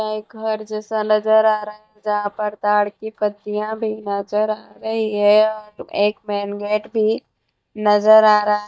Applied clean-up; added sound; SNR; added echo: neural mask model DeepFilterNet 3.